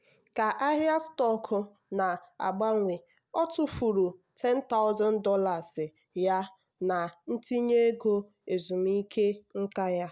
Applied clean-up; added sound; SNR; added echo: none; none; none; none.